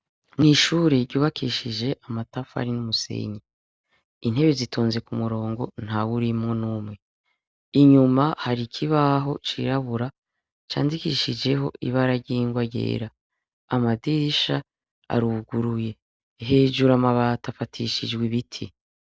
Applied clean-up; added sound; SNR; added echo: none; none; none; none.